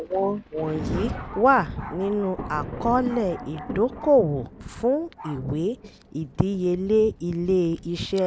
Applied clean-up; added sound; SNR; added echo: none; Thunder; 12 dB; none.